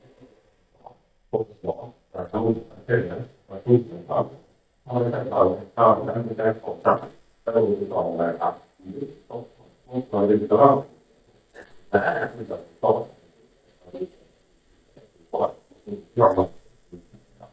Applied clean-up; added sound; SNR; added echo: neural mask model DeepFilterNet 3.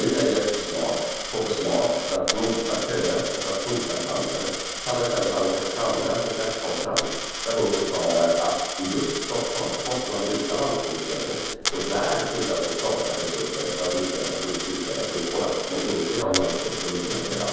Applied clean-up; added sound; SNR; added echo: none; Coin (dropping); 5 dB; reverberation time 1.2 s.